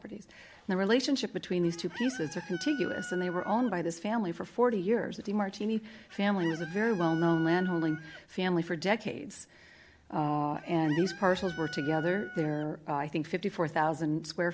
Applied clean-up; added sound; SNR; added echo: none; Chicken, rooster; 16 dB; none.